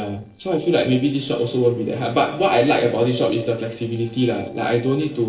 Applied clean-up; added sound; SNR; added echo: neural separator model SepFormer DNS4.